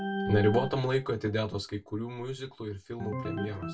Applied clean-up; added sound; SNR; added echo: none; Organ; 7 dB; reverberation time 0.2 s.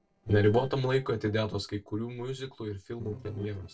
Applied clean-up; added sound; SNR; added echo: neural separator model SepFormer DNS4.